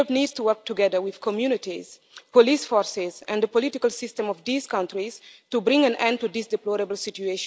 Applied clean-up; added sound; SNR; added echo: none; none; none; none.